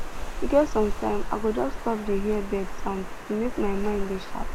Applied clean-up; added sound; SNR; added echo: none; Water; 2 dB; none.